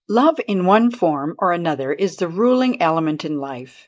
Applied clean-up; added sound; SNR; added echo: neural mask model Resemble Enhance denoiser.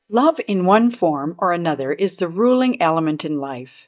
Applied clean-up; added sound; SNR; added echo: neural mask model DeepFilterNet 3.